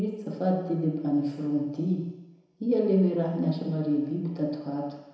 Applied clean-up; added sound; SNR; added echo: none; none; none; reverberation time 1.0 s.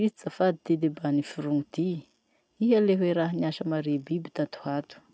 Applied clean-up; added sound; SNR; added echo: none; none; none; none.